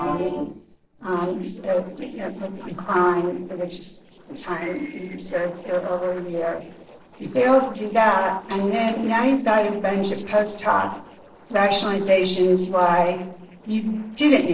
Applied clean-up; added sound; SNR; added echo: neural separator model SepFormer DNS4.